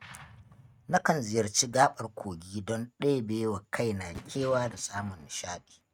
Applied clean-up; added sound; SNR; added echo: neural mask model RNNoise.